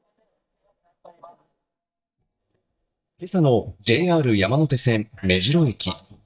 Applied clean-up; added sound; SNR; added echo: neural mask model DeepFilterNet 3.